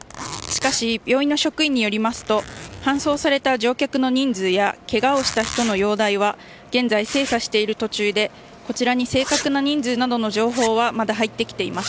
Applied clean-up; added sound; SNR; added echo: none; Zipper (clothing); 14 dB; none.